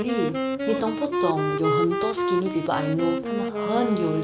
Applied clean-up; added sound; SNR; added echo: none; Wind instrument, woodwind instrument; 0 dB; none.